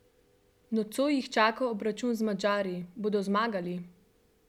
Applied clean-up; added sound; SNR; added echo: none; none; none; none.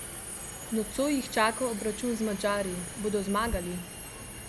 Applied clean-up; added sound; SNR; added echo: none; Subway, metro, underground; 8 dB; none.